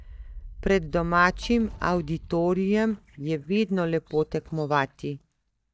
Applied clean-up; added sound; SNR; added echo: neural mask model DeepFilterNet 3.